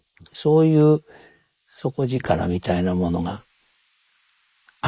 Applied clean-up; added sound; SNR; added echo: neural mask model Resemble Enhance denoiser.